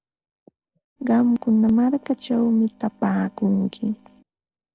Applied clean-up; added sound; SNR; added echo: neural separator model SepFormer DNS4.